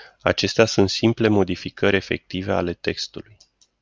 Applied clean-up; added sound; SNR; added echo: none; none; none; none.